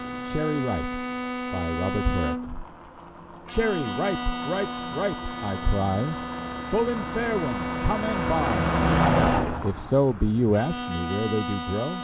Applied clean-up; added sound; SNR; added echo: none; Bowed string instrument + Motor vehicle (road); 1 dB; none.